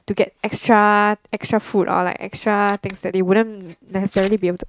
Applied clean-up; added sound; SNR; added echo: neural mask model RNNoise.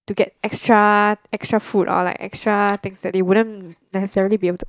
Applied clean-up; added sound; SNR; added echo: neural mask model DeepFilterNet 3.